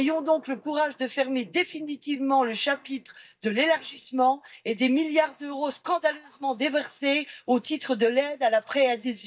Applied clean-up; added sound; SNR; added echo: neural mask model DeepFilterNet 3.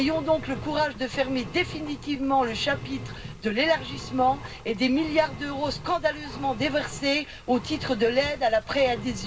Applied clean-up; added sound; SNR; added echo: none; Engine; 13 dB; reverberation time 0.4 s.